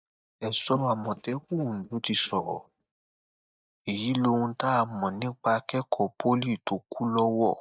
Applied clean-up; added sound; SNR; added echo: neural mask model DeepFilterNet 3.